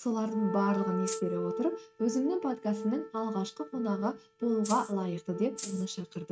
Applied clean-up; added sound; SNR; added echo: neural mask model RNNoise.